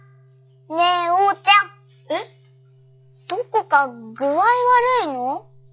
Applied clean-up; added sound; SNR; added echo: classical method log-MMSE.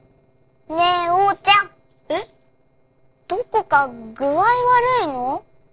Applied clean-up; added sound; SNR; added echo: neural separator model SepFormer DNS4.